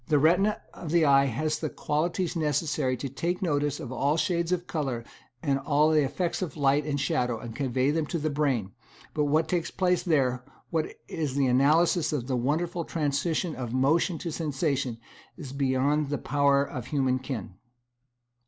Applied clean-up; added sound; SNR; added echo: none; none; none; none.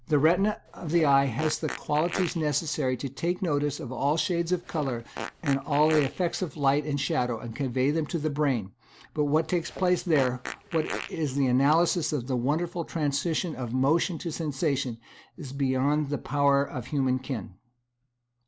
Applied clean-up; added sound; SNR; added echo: none; Fart; 12 dB; none.